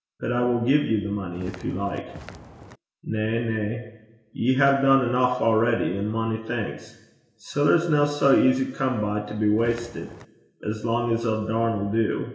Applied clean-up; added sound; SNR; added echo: none; Walk, footsteps; 17 dB; reverberation time 1.0 s.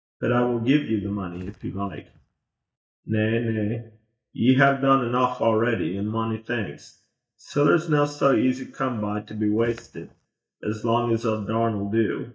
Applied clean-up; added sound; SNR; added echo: neural mask model DeepFilterNet 3.